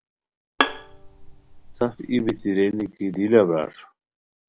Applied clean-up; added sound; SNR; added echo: none; Bowed string instrument; 6 dB; none.